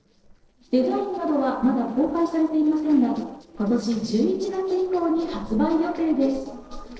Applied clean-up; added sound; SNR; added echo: neural separator model SepFormer DNS4.